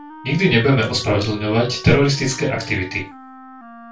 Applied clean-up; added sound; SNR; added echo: none; Wind instrument, woodwind instrument; 18 dB; reverberation time 0.2 s.